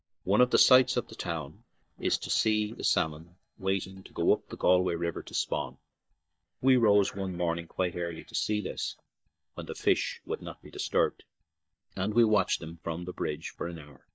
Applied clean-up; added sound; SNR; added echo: neural mask model DeepFilterNet 3.